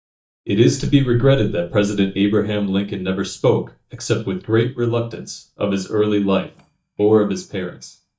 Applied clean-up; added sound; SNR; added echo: neural mask model DeepFilterNet 3.